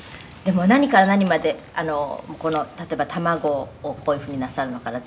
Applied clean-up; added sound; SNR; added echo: none; none; none; none.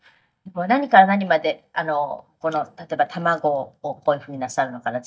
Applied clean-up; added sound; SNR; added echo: neural mask model DeepFilterNet 3.